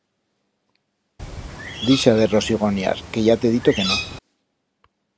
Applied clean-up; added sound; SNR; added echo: none; Bird; 8 dB; none.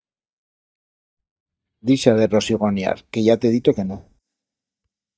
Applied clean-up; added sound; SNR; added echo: neural mask model DeepFilterNet 3.